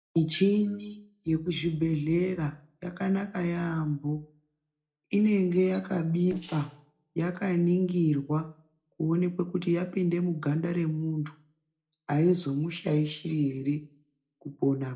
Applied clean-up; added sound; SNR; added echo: neural separator model SepFormer DNS4.